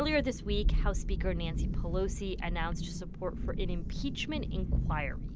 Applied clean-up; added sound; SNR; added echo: none; Thunderstorm; -4 dB; none.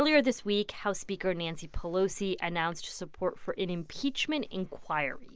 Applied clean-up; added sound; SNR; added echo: none; none; none; none.